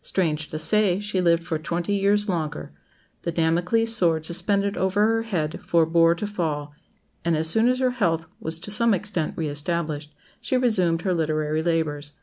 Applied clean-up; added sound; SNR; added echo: none; none; none; none.